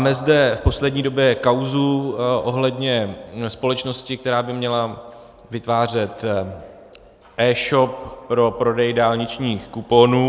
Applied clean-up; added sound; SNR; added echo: none; none; none; none.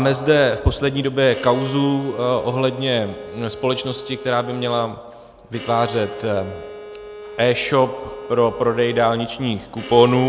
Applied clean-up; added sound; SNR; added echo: none; Bowed string instrument; 15 dB; none.